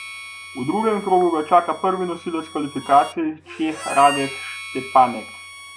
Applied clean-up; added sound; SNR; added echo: none; Harmonica; 14 dB; none.